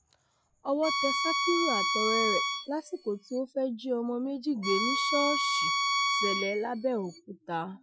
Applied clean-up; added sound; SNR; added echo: classical method Wiener filter.